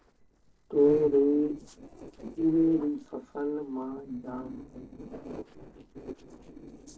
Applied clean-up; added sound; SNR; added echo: neural separator model SepFormer DNS4.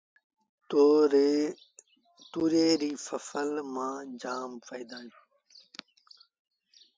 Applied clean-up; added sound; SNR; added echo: none; none; none; none.